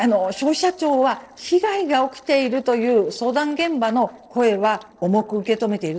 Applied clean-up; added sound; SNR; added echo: neural separator model SepFormer DNS4.